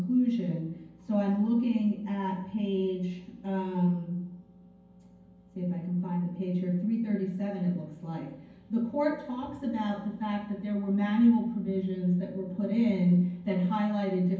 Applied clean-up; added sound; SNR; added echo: none; none; none; reverberation time 0.9 s.